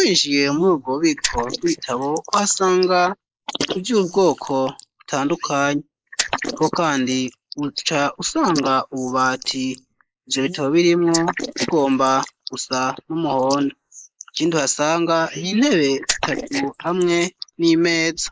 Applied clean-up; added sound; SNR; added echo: neural mask model Resemble Enhance denoiser.